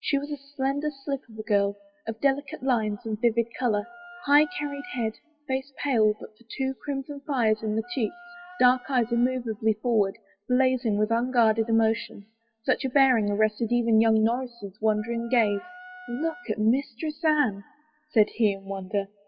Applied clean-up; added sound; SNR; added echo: classical method WPE with log-MMSE.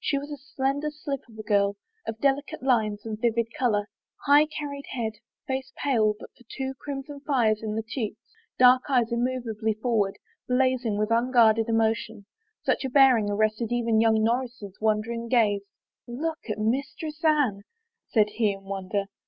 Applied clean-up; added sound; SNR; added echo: none; none; none; none.